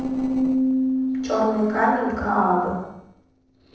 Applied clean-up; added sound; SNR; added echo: neural separator model SepFormer DNS4.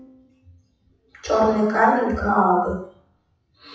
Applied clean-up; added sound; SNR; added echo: classical method WPE with log-MMSE.